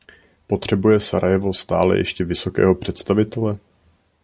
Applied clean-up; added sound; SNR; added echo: none; none; none; none.